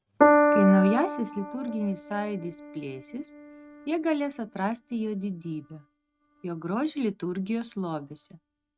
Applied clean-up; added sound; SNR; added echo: neural mask model RNNoise.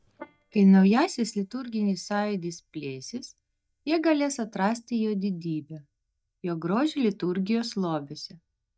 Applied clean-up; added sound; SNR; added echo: neural mask model DeepFilterNet 3.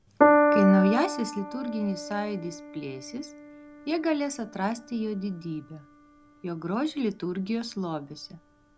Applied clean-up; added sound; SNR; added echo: none; Piano; 0 dB; none.